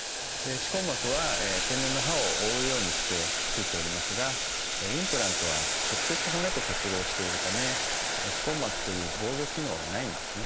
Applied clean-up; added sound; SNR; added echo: none; Boiling; -4 dB; none.